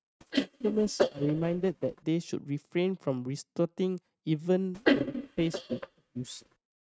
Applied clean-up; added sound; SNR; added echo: neural mask model RNNoise.